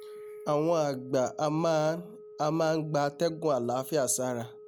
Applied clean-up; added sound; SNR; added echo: none; Wind instrument, woodwind instrument; 18 dB; none.